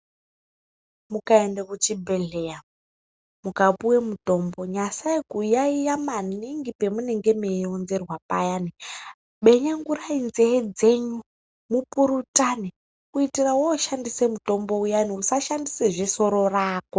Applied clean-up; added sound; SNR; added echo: none; none; none; none.